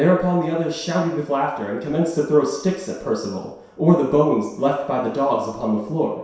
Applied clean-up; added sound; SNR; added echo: none; none; none; reverberation time 0.7 s.